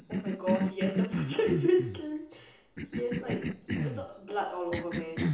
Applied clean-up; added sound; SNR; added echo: none; Cough; 1 dB; reverberation time 0.6 s.